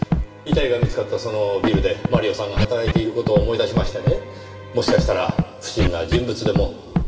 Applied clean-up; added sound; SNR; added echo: none; Scratching (performance technique); 1 dB; reverberation time 2.1 s.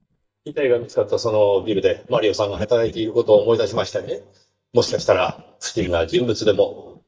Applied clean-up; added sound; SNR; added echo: neural mask model DeepFilterNet 3.